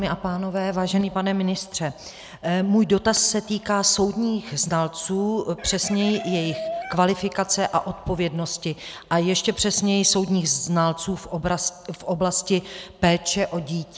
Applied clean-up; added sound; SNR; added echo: none; Chicken, rooster; 12 dB; none.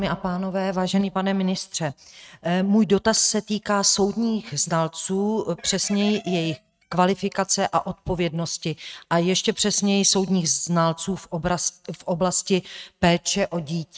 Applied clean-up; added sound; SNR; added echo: neural mask model RNNoise.